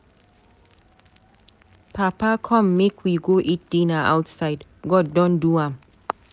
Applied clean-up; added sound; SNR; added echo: none; none; none; none.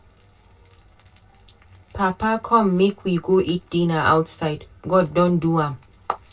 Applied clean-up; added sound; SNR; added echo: none; none; none; reverberation time 0.2 s.